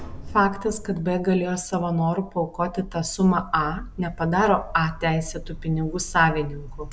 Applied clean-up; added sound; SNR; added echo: none; Sliding door; 14 dB; none.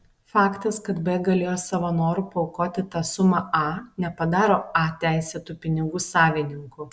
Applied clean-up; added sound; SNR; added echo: none; none; none; none.